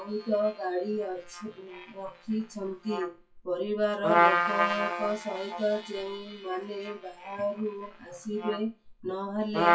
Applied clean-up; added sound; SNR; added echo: classical method WPE with log-MMSE.